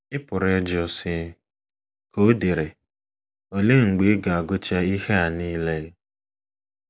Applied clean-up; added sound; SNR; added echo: none; none; none; none.